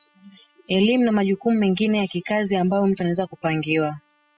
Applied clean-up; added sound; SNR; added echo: classical method spectral subtraction.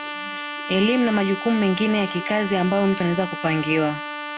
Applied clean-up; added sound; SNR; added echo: none; Trumpet; 9 dB; none.